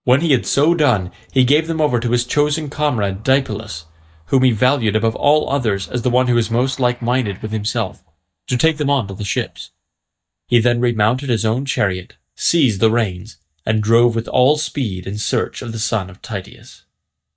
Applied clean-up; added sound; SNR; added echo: neural mask model DeepFilterNet 3.